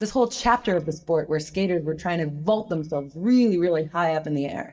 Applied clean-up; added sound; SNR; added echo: neural mask model DeepFilterNet 3.